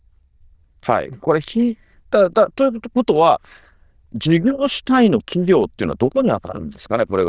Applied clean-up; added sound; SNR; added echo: neural diffusion model UNIVERSE++.